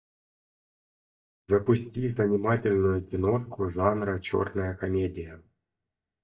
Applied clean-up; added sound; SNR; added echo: neural mask model DeepFilterNet 3.